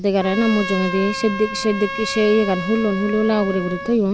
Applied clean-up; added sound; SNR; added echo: none; Trumpet; 9 dB; none.